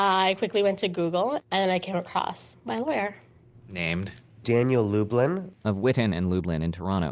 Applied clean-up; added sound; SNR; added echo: none; none; none; none.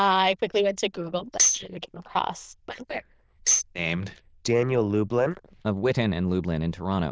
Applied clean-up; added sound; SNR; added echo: neural diffusion model UNIVERSE++.